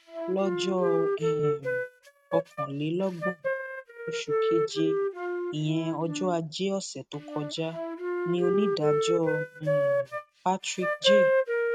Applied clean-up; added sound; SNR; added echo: neural mask model RNNoise.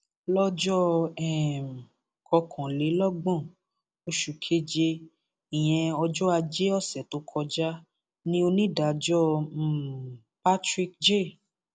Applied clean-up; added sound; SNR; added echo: none; none; none; none.